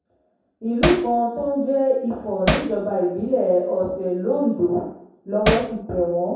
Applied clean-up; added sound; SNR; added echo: none; Hammer; 1 dB; reverberation time 0.7 s.